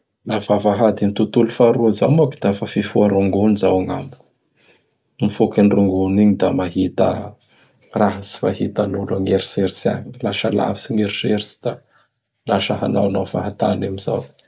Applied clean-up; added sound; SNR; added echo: none; none; none; none.